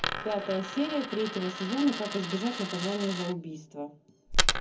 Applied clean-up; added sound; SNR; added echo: none; Coin (dropping); 1 dB; reverberation time 0.4 s.